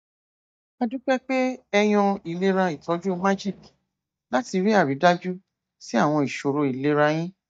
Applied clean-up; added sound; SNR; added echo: neural mask model DeepFilterNet 3.